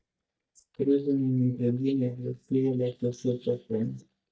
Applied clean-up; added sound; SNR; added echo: neural mask model DeepFilterNet 3.